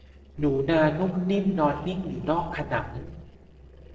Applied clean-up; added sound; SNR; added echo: neural separator model SepFormer DNS4.